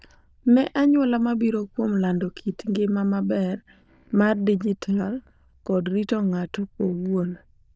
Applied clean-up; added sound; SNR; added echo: neural diffusion model UNIVERSE++.